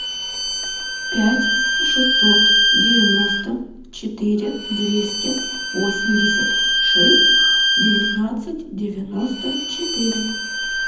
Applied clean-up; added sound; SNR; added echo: none; Bowed string instrument; -4 dB; reverberation time 0.8 s.